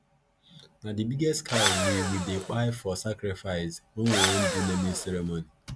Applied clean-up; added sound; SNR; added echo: none; Engine / Drill; 0 dB; none.